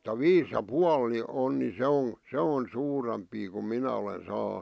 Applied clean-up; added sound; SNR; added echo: none; none; none; none.